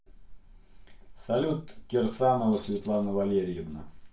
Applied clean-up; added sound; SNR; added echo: none; Keys jangling; 17 dB; reverberation time 0.3 s.